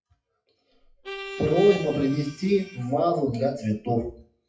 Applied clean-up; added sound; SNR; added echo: classical method WPE with log-MMSE.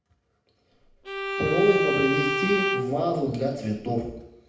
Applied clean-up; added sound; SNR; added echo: none; Bowed string instrument; 1 dB; reverberation time 0.8 s.